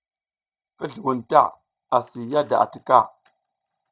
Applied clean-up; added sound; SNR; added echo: neural mask model DeepFilterNet 3.